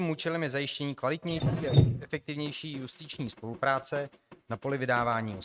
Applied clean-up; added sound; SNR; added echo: neural mask model RNNoise.